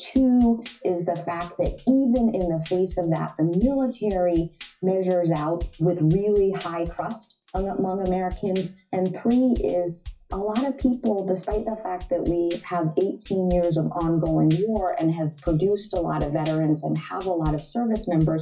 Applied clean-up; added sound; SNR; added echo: classical method WPE with log-MMSE.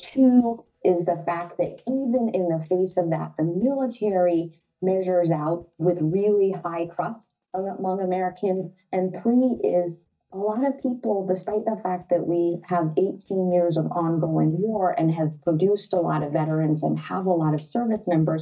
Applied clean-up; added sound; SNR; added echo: neural mask model DeepFilterNet 3.